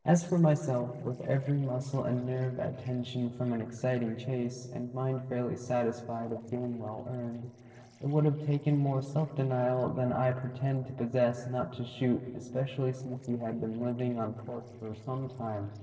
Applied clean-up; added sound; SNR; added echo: neural separator model SepFormer DNS4.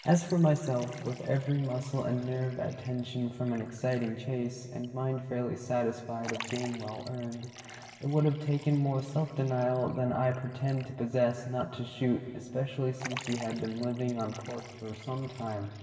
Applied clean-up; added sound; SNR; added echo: none; Liquid; 18 dB; reverberation time 2.8 s.